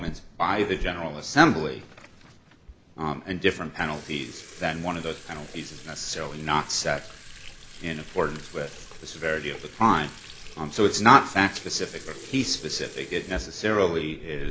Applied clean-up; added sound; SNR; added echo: none; Sink (filling or washing) / Water tap, faucet; 13 dB; none.